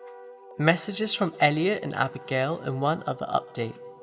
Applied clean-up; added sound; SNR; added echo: none; Wind instrument, woodwind instrument; 18 dB; reverberation time 1.4 s.